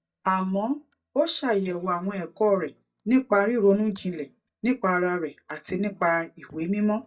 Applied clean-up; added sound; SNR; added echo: neural mask model DeepFilterNet 3.